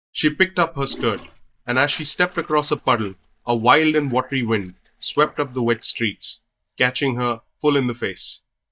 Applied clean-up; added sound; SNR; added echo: neural mask model DeepFilterNet 3.